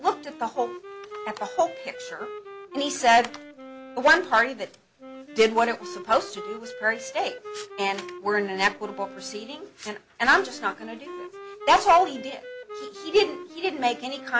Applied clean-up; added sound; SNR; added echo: none; Wind instrument, woodwind instrument; 15 dB; none.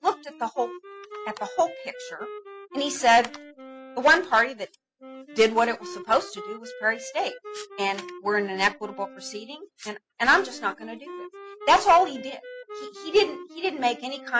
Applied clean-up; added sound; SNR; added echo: classical method spectral subtraction.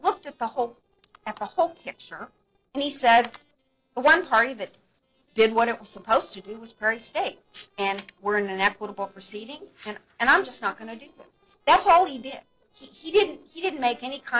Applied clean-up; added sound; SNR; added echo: neural separator model SepFormer DNS4.